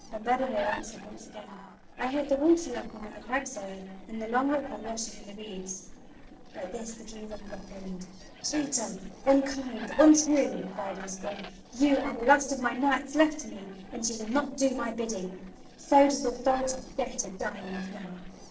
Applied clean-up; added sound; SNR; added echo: neural separator model SepFormer DNS4.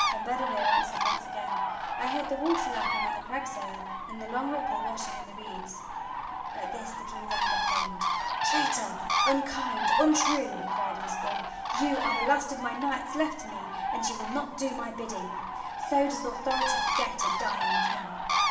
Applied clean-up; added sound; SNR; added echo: none; Bird; -2 dB; reverberation time 0.9 s.